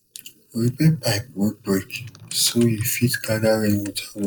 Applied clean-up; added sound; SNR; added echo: neural mask model Resemble Enhance denoiser.